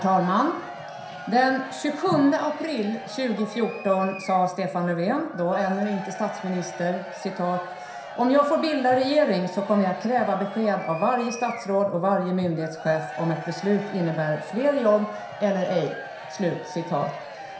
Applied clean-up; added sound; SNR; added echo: none; Crowd / Cheering; 13 dB; reverberation time 0.7 s.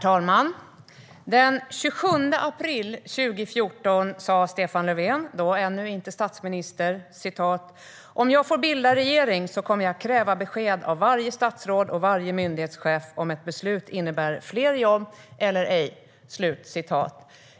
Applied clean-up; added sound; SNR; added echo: none; none; none; none.